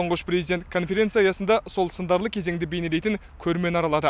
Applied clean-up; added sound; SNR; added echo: none; none; none; none.